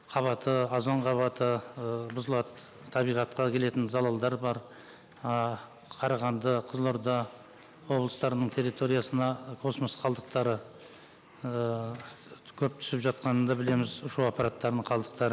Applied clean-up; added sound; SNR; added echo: none; none; none; none.